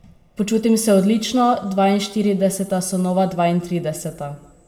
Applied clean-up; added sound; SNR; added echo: none; none; none; reverberation time 1.0 s.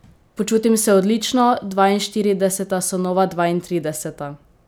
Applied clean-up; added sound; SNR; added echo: none; none; none; none.